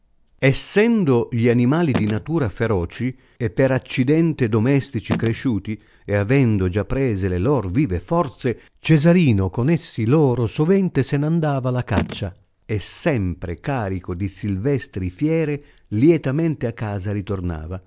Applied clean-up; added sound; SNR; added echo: none; Telephone; 10 dB; none.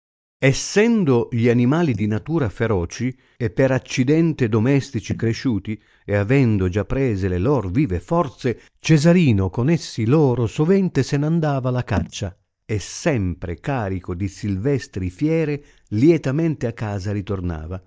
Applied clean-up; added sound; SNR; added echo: neural mask model DeepFilterNet 3.